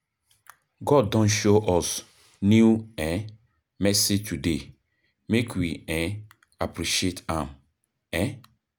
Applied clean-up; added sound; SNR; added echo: none; none; none; none.